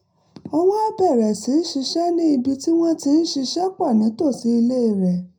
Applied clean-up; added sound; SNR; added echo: none; none; none; reverberation time 0.4 s.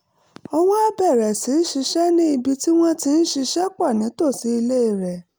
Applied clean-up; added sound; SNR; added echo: none; none; none; none.